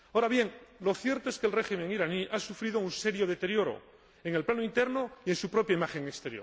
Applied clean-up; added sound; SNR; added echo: none; none; none; none.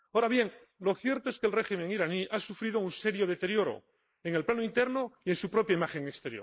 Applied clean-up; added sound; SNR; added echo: neural mask model Resemble Enhance denoiser.